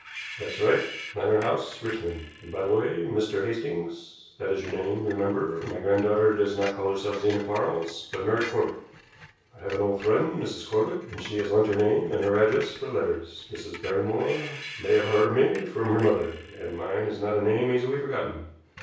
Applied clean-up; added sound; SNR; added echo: none; Screech; 17 dB; reverberation time 0.6 s.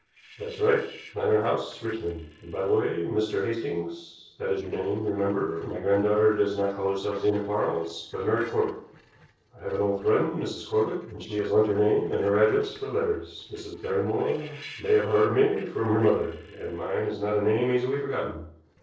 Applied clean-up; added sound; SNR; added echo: neural separator model SepFormer DNS4.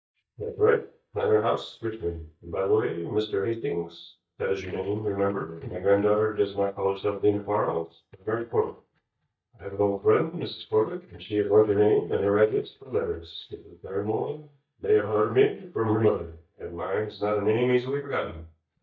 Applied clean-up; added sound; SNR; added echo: neural mask model DeepFilterNet 3.